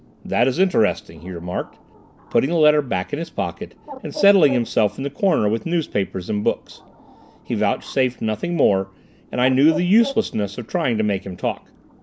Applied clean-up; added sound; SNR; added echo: none; Bird; 19 dB; none.